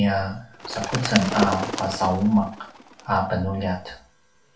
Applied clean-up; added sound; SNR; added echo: none; Bird; 8 dB; reverberation time 0.3 s.